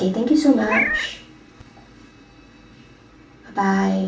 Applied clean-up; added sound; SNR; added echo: none; Meow; 3 dB; reverberation time 0.3 s.